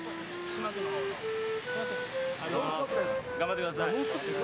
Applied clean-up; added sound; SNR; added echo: none; Wind instrument, woodwind instrument; 2 dB; none.